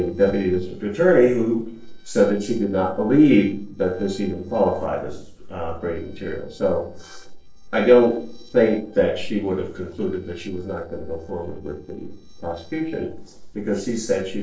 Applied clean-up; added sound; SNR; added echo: neural separator model SepFormer DNS4.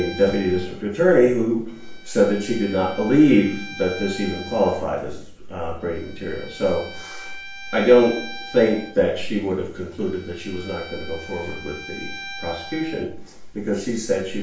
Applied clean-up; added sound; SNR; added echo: none; Bowed string instrument; 17 dB; reverberation time 0.5 s.